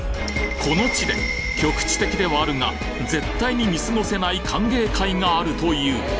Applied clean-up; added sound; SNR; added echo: none; none; none; none.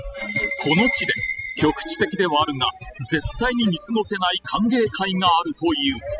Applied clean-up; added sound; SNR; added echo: classical method spectral subtraction.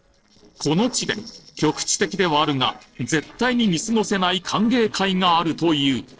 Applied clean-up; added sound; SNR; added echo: neural separator model SepFormer DNS4.